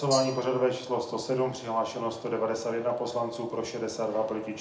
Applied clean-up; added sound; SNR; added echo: none; Glass; 16 dB; reverberation time 0.4 s.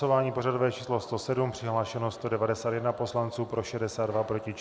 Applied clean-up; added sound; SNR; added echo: none; none; none; none.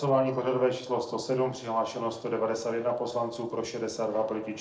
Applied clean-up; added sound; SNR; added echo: neural separator model SepFormer DNS4.